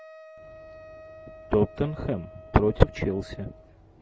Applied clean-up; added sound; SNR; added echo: none; Wind instrument, woodwind instrument; 19 dB; none.